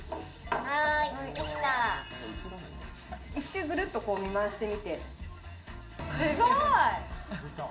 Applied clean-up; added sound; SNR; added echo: none; none; none; reverberation time 0.4 s.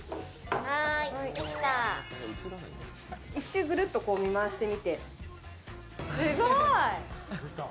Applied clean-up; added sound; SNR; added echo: none; none; none; none.